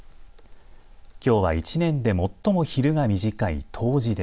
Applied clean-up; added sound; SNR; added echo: none; none; none; none.